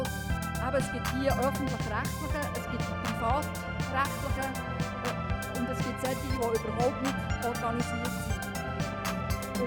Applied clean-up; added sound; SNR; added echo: none; Organ; -2 dB; none.